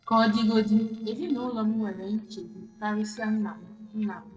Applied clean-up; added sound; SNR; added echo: neural separator model SepFormer DNS4.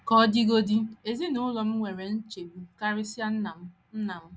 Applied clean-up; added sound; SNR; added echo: none; none; none; none.